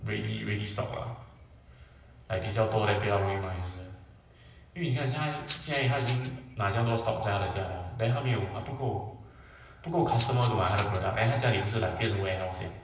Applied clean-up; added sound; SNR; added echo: none; Rattle (instrument); -3 dB; reverberation time 1.0 s.